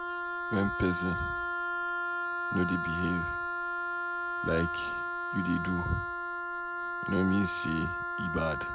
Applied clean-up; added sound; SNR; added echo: none; Wind instrument, woodwind instrument; 0 dB; none.